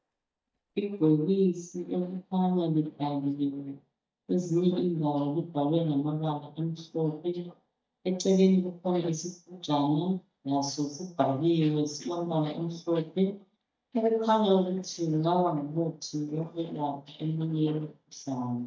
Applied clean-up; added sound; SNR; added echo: neural mask model DeepFilterNet 3.